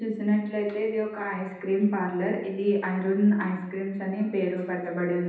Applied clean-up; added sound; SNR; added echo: none; none; none; reverberation time 0.9 s.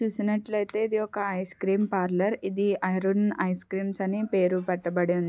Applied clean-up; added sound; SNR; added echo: none; none; none; none.